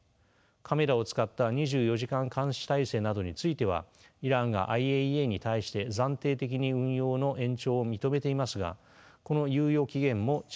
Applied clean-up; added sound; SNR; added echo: none; none; none; none.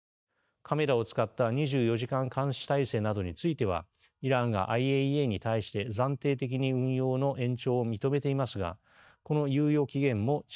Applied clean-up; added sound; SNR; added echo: neural mask model DeepFilterNet 3.